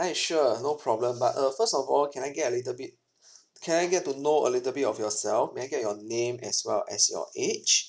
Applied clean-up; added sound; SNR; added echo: none; none; none; none.